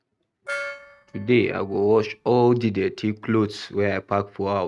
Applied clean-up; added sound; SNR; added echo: neural mask model RNNoise.